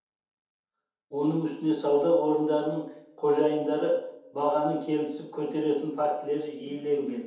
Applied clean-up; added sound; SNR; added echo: none; none; none; reverberation time 0.8 s.